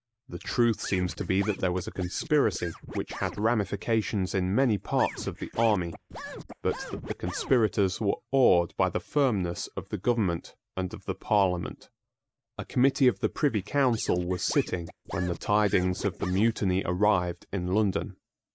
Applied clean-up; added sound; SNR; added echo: neural mask model Resemble Enhance denoiser.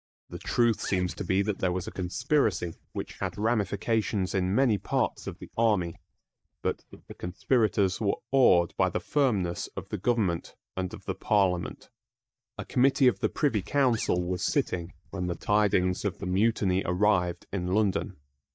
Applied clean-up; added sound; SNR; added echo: neural mask model DeepFilterNet 3.